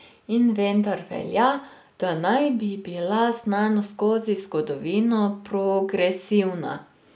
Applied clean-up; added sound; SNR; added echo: none; none; none; none.